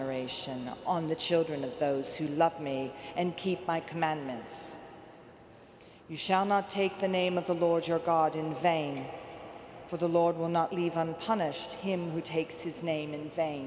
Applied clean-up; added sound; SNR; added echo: none; none; none; none.